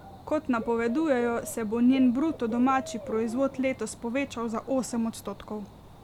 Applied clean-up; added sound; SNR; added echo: none; Bird / Dog; 16 dB; none.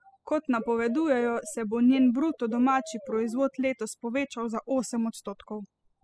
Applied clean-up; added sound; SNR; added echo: classical method spectral subtraction.